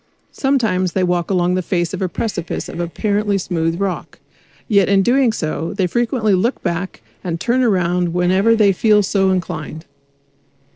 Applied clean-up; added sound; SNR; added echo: neural separator model SepFormer DNS4.